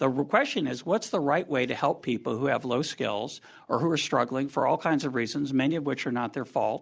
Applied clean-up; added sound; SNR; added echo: none; none; none; none.